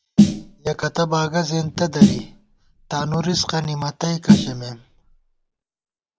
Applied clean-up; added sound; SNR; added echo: none; Snare drum; -3 dB; none.